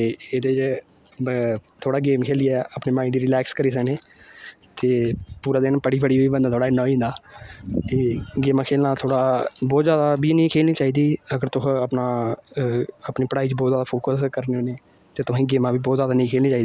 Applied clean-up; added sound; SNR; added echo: none; none; none; none.